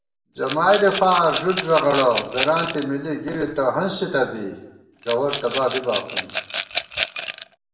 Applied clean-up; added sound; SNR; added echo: none; Rattle / Glass; 7 dB; reverberation time 0.8 s.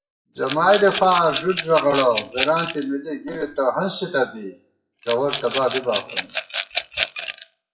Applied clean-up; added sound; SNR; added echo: classical method WPE with log-MMSE.